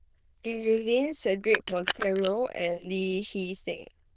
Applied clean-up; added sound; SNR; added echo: neural diffusion model UNIVERSE++.